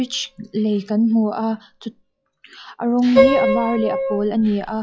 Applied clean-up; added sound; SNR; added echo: classical method log-MMSE.